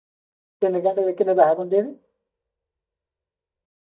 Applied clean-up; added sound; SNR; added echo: neural mask model DeepFilterNet 3.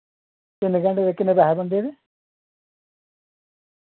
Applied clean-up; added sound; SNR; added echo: none; none; none; none.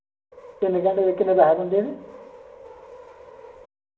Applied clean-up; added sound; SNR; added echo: none; Subway, metro, underground; 20 dB; reverberation time 0.6 s.